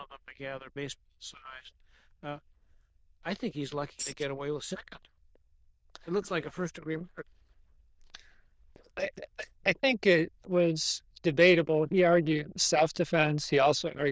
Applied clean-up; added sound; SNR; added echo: neural diffusion model UNIVERSE++.